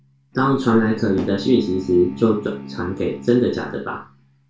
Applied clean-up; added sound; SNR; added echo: none; Bowed string instrument; 15 dB; reverberation time 0.3 s.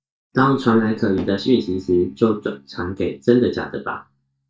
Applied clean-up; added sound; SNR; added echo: neural mask model DeepFilterNet 3.